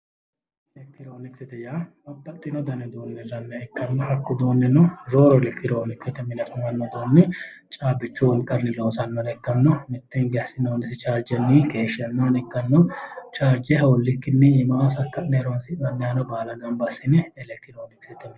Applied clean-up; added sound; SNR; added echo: none; none; none; none.